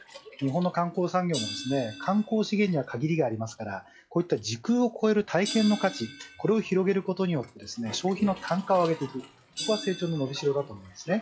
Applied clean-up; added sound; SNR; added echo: classical method log-MMSE.